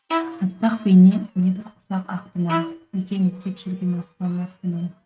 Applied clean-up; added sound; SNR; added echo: neural mask model RNNoise.